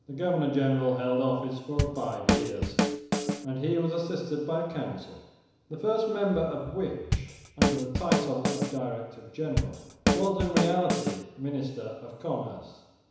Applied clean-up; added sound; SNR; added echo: none; Drum / Drum kit; -3 dB; reverberation time 1.0 s.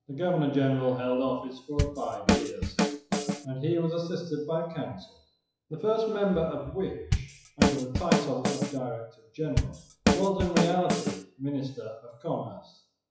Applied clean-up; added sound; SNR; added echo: classical method WPE with log-MMSE.